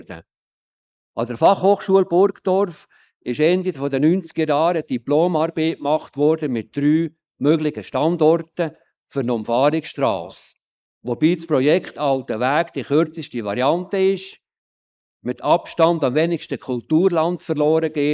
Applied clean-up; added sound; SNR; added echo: neural mask model Resemble Enhance denoiser.